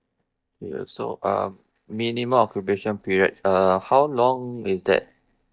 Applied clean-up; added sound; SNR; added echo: neural mask model DeepFilterNet 3.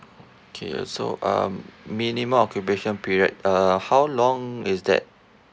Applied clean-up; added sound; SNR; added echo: none; none; none; none.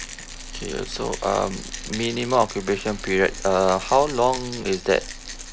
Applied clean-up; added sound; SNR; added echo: none; Rattle; 11 dB; none.